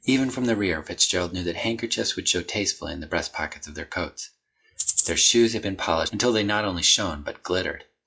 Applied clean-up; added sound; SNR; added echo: classical method log-MMSE.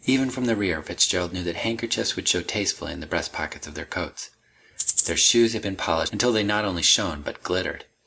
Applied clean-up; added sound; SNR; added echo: none; Rattle (instrument); 2 dB; none.